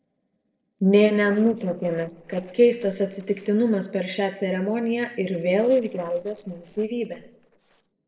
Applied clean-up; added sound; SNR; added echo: neural separator model SepFormer DNS4.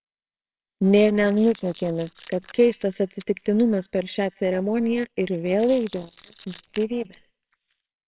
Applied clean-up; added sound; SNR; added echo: neural separator model SepFormer WHAMR!.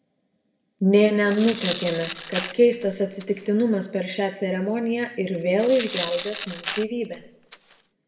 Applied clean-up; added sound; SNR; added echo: none; Tearing; 12 dB; reverberation time 0.6 s.